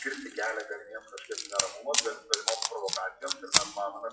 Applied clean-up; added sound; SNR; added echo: classical method WPE with log-MMSE.